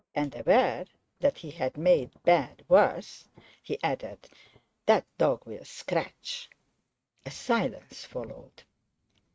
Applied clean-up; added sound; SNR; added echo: neural mask model RNNoise.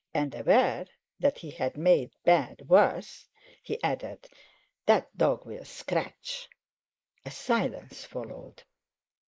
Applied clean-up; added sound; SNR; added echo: neural mask model Resemble Enhance denoiser.